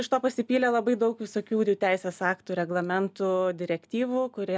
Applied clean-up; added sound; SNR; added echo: none; none; none; none.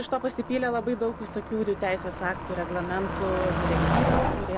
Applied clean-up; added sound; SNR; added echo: none; Motor vehicle (road); 0 dB; none.